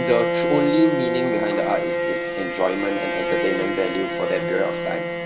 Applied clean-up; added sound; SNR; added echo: none; Bowed string instrument; 0 dB; none.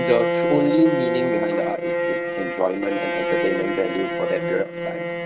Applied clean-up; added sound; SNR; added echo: neural mask model RNNoise.